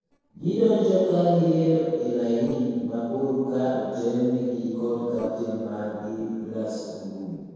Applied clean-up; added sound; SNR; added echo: neural separator model SepFormer DNS4.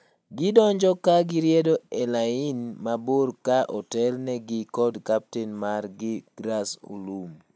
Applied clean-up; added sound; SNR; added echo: none; none; none; none.